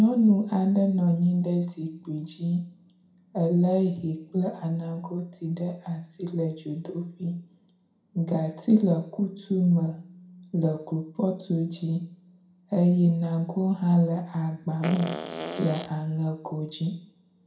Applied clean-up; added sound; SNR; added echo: none; Fart; 7 dB; reverberation time 0.5 s.